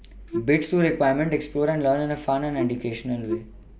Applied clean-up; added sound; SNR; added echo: none; Wind instrument, woodwind instrument; 9 dB; none.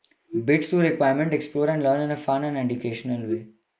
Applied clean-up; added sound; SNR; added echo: neural mask model Resemble Enhance denoiser.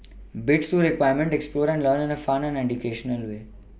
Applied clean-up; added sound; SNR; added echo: none; none; none; none.